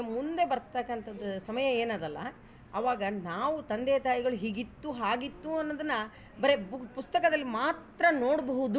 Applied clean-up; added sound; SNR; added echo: none; none; none; none.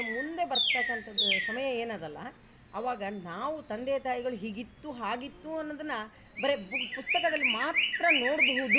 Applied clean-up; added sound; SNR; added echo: none; Chirp, tweet; -1 dB; none.